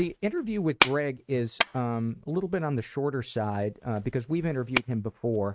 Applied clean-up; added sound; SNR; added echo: neural mask model RNNoise.